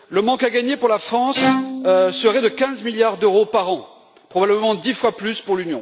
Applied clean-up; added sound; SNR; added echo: none; Bowed string instrument; 7 dB; none.